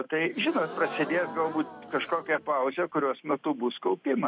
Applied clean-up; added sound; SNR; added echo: none; Crowd / Gasp; 12 dB; none.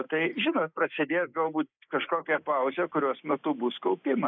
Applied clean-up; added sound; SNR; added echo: neural mask model Resemble Enhance denoiser.